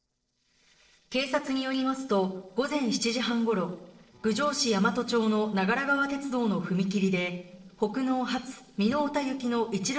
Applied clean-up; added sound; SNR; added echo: neural separator model SepFormer DNS4.